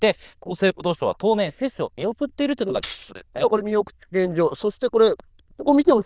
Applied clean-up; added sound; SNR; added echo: neural diffusion model UNIVERSE++.